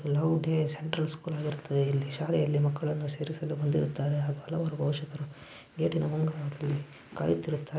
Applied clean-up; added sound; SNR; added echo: none; none; none; none.